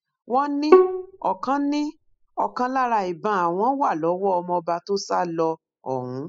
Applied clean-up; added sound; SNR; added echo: classical method spectral subtraction.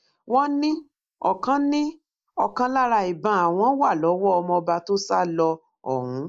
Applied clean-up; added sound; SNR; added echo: neural mask model Resemble Enhance denoiser.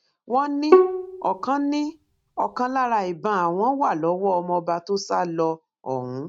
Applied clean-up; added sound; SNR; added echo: neural mask model RNNoise.